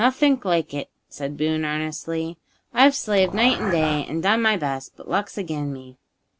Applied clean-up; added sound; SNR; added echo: none; Dog; 8 dB; none.